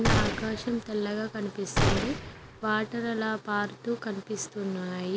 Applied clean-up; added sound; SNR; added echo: none; Gunshot, gunfire; -1 dB; none.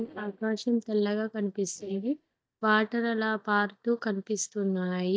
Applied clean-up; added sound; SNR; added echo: neural mask model DeepFilterNet 3.